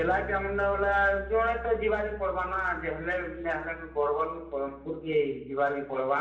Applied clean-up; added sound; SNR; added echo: none; Bass guitar; 15 dB; reverberation time 0.7 s.